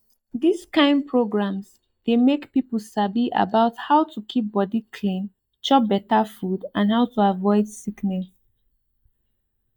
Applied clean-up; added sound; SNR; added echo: neural mask model DeepFilterNet 3.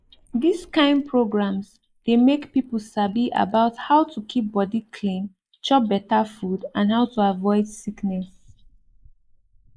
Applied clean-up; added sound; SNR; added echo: neural mask model Resemble Enhance denoiser.